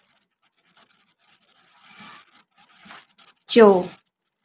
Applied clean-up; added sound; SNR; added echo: none; none; none; none.